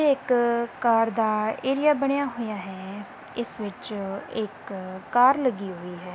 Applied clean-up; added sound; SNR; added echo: none; none; none; none.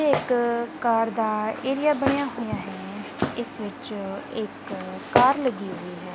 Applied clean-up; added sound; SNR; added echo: none; Walk, footsteps; 6 dB; none.